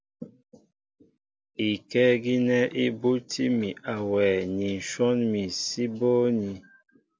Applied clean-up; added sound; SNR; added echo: none; none; none; none.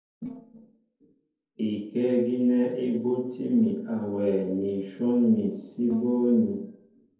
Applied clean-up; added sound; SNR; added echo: neural separator model SepFormer DNS4.